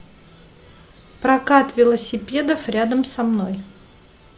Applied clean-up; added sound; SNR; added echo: none; none; none; none.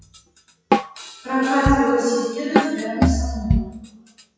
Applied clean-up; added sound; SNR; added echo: classical method WPE with log-MMSE.